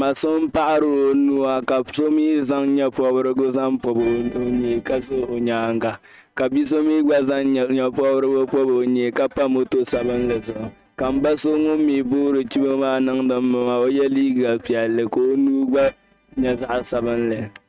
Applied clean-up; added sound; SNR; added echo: neural mask model RNNoise.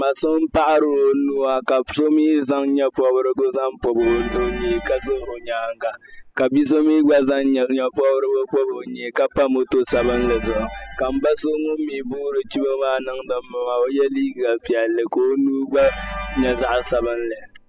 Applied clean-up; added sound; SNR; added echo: classical method spectral subtraction.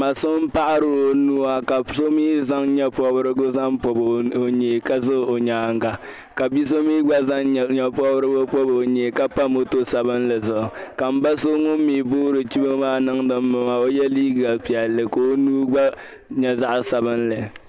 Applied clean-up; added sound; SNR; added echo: none; none; none; none.